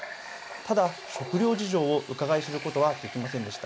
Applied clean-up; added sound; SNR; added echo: none; Water tap, faucet; 13 dB; none.